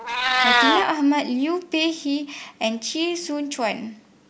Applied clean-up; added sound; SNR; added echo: none; Meow; 2 dB; none.